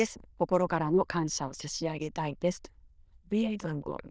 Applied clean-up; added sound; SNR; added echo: neural diffusion model UNIVERSE++.